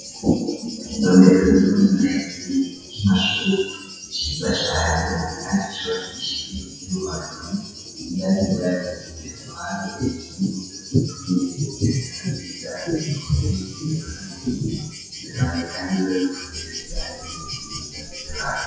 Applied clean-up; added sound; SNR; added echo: classical method WPE with log-MMSE.